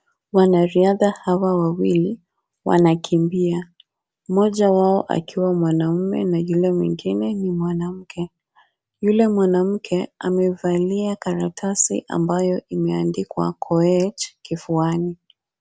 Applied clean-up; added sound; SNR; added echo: none; none; none; none.